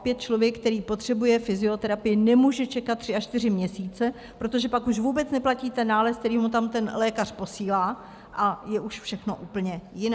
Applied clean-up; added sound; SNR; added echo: none; none; none; none.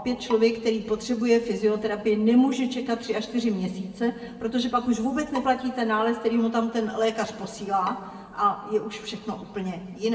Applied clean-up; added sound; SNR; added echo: none; Bowed string instrument; 19 dB; reverberation time 1.5 s.